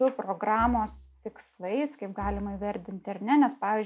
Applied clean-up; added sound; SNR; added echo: none; Bowed string instrument; 15 dB; none.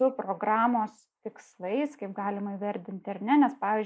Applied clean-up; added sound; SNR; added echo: neural mask model Resemble Enhance denoiser.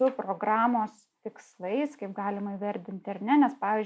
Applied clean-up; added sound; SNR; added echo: none; none; none; none.